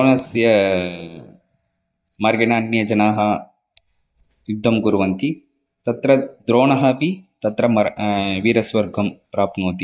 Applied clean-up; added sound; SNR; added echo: neural mask model DeepFilterNet 3.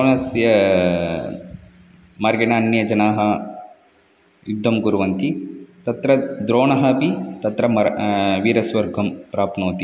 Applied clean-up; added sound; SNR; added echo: none; none; none; none.